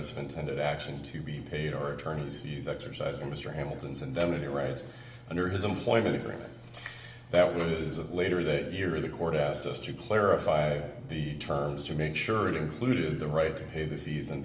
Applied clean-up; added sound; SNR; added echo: none; Engine; 19 dB; reverberation time 1.0 s.